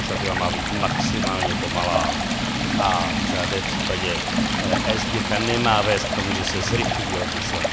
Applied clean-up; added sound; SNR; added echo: none; Stream; -2 dB; none.